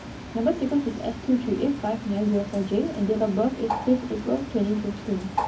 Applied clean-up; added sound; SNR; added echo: none; Bird; 10 dB; reverberation time 0.3 s.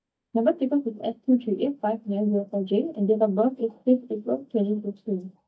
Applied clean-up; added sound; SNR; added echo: neural mask model DeepFilterNet 3.